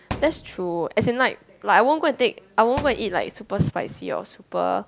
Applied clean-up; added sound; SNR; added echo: none; Thump, thud; 15 dB; none.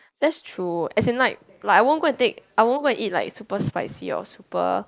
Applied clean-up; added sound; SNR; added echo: neural mask model Resemble Enhance denoiser.